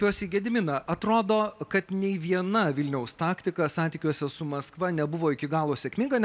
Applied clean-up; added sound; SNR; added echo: none; none; none; none.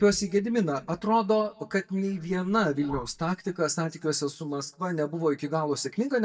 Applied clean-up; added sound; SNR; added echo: neural mask model DeepFilterNet 3.